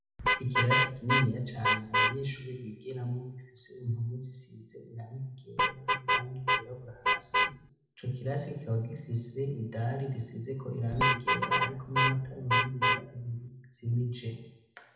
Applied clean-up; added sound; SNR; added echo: none; Vehicle horn, car horn, honking; -2 dB; reverberation time 0.8 s.